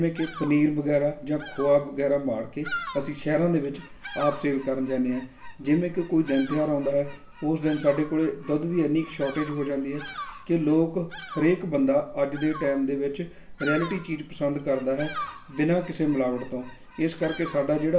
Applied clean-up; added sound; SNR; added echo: none; Bird vocalization, bird call, bird song; 15 dB; reverberation time 0.4 s.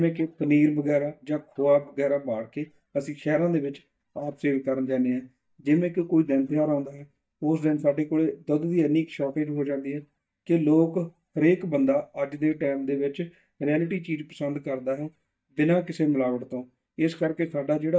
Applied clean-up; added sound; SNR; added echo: neural mask model DeepFilterNet 3.